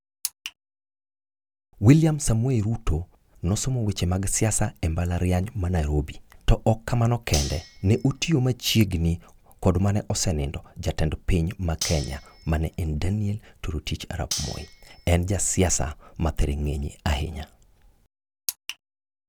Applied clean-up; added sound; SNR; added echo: none; Cutlery, silverware; 12 dB; none.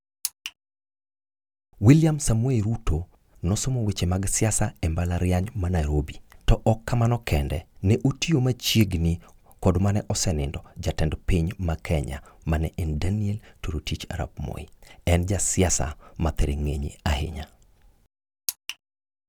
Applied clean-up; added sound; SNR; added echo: none; none; none; none.